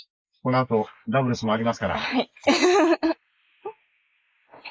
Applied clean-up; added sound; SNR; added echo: neural mask model Resemble Enhance denoiser.